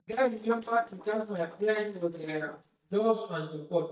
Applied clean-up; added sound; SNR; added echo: neural mask model DeepFilterNet 3.